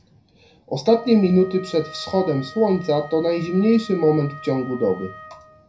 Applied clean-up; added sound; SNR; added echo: none; Wind instrument, woodwind instrument; 19 dB; reverberation time 0.3 s.